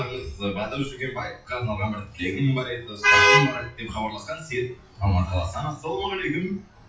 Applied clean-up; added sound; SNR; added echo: classical method WPE with log-MMSE.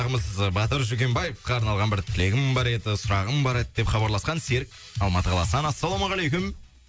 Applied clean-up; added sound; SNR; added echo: none; none; none; none.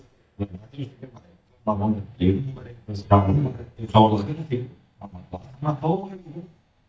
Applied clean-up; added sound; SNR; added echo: neural mask model DeepFilterNet 3.